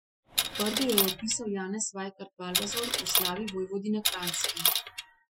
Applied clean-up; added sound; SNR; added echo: classical method Wiener filter.